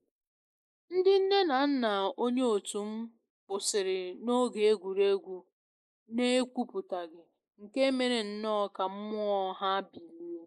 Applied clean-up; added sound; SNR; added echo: neural mask model Resemble Enhance denoiser.